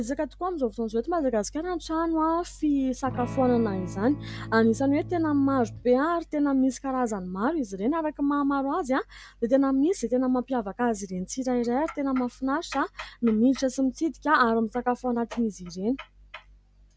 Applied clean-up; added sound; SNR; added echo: none; Electric guitar / Strum; 12 dB; none.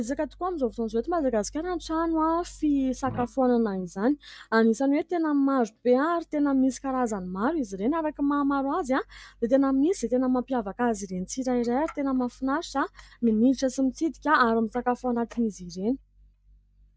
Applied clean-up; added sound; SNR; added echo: neural mask model DeepFilterNet 3.